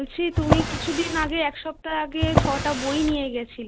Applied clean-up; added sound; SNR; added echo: none; Drawer open or close; 1 dB; none.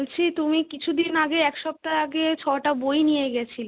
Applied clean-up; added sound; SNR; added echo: none; none; none; none.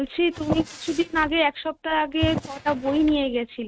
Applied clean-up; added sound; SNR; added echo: neural mask model RNNoise.